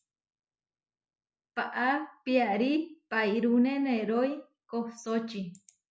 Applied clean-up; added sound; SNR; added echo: none; none; none; none.